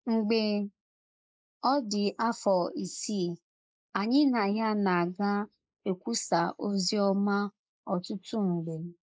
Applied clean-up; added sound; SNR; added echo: neural mask model Resemble Enhance denoiser.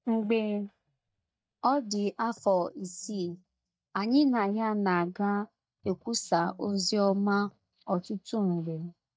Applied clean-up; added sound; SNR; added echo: neural mask model DeepFilterNet 3.